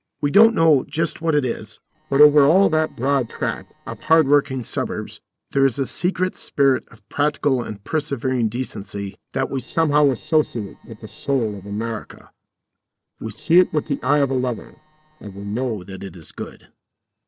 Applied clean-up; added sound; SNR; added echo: neural separator model SepFormer DNS4.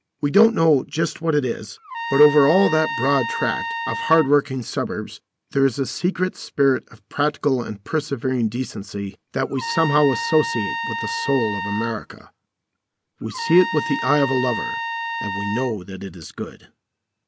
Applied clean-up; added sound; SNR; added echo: none; Trumpet; 6 dB; none.